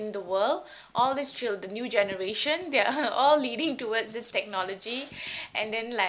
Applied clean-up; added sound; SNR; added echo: none; none; none; none.